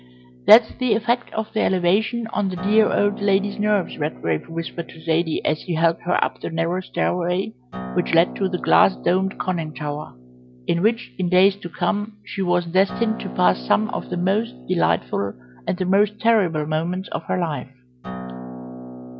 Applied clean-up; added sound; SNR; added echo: none; Acoustic guitar; 16 dB; none.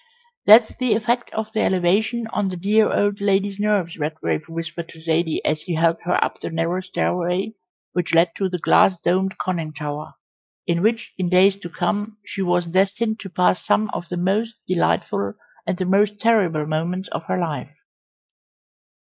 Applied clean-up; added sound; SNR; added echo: neural mask model Resemble Enhance denoiser.